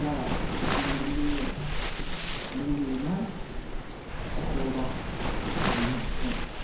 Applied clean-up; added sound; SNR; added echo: none; Waves, surf; -3 dB; reverberation time 0.6 s.